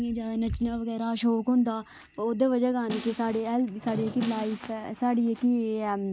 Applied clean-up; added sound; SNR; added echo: none; Snare drum; 14 dB; none.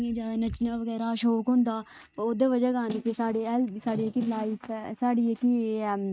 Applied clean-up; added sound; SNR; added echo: neural mask model RNNoise.